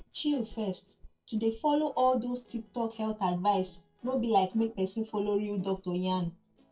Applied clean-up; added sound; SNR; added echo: neural separator model SepFormer DNS4.